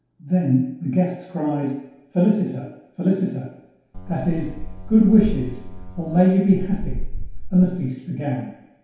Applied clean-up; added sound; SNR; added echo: none; Boat, Water vehicle; 6 dB; reverberation time 0.8 s.